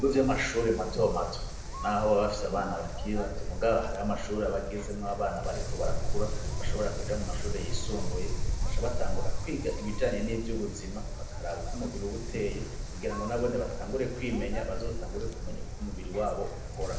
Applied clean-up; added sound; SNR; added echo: none; Wind; 0 dB; reverberation time 0.7 s.